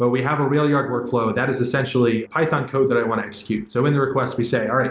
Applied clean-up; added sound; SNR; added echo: none; none; none; none.